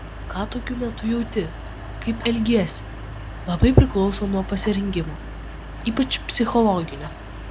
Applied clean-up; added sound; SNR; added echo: none; Mechanical fan; 10 dB; none.